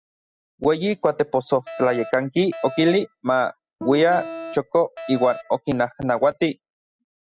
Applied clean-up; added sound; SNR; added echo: classical method spectral subtraction.